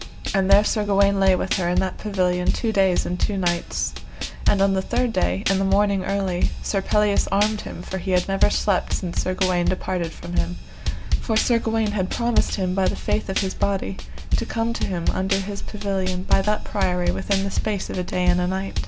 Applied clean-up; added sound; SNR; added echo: none; Drum / Drum kit; 3 dB; none.